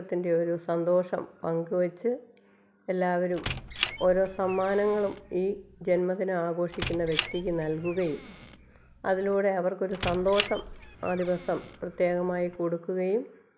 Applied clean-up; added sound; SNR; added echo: none; Squeak; 6 dB; none.